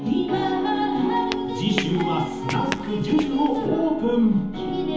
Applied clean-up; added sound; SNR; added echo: none; Squeak / Walk, footsteps; 13 dB; reverberation time 1.3 s.